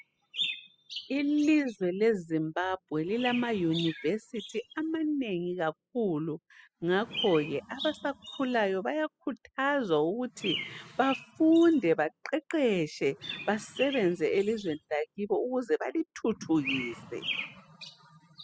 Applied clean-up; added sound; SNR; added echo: classical method spectral subtraction.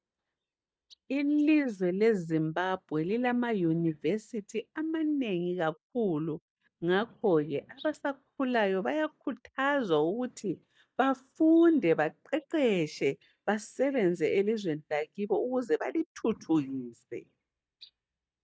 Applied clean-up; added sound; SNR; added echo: neural mask model DeepFilterNet 3.